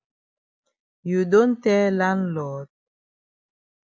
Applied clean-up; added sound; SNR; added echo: none; none; none; none.